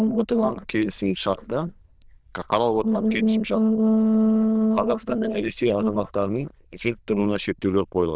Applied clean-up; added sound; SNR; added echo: neural diffusion model UNIVERSE++.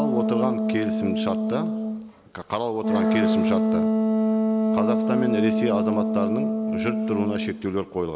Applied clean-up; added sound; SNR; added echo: none; Wind instrument, woodwind instrument; -4 dB; none.